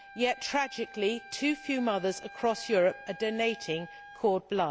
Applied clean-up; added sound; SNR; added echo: none; Wind instrument, woodwind instrument; 18 dB; none.